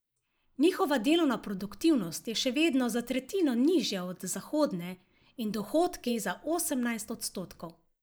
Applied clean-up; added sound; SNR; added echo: neural mask model Resemble Enhance denoiser.